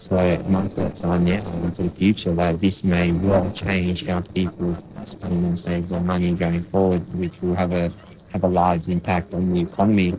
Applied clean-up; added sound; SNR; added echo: neural separator model SepFormer DNS4.